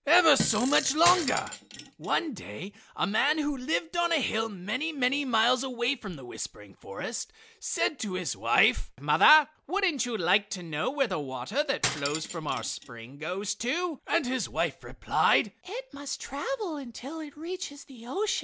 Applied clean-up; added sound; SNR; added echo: none; Fart + Cutlery, silverware; 7 dB; none.